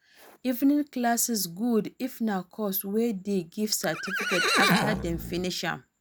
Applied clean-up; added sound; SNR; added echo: none; Livestock, farm animals, working animals; -1 dB; none.